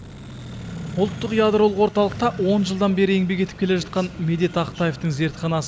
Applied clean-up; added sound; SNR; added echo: none; Accelerating, revving, vroom; 14 dB; none.